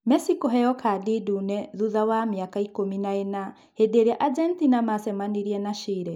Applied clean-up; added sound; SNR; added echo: none; none; none; none.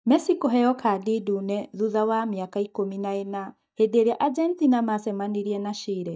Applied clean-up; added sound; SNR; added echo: neural mask model DeepFilterNet 3.